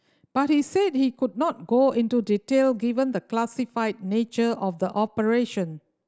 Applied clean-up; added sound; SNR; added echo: none; none; none; none.